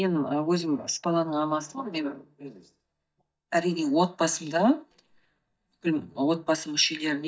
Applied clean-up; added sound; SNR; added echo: neural mask model DeepFilterNet 3.